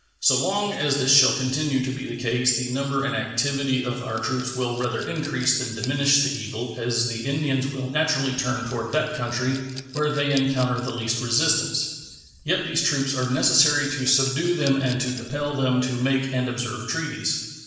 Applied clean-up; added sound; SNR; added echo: none; Rattle / Glass; 17 dB; reverberation time 1.2 s.